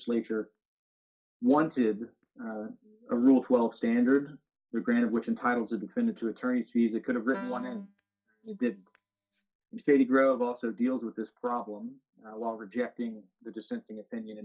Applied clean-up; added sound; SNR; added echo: neural mask model DeepFilterNet 3.